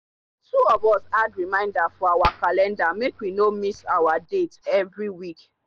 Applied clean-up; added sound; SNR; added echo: none; Hands; 16 dB; none.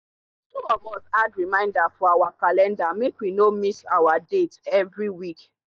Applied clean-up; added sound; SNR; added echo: neural mask model DeepFilterNet 3.